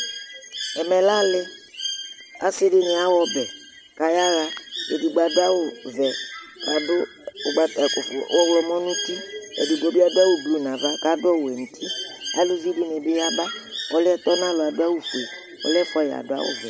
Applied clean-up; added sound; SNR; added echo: none; Bird; 10 dB; none.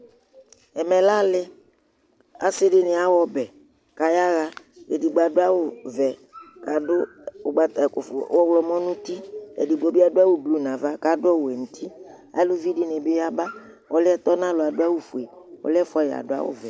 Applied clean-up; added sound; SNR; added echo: none; none; none; none.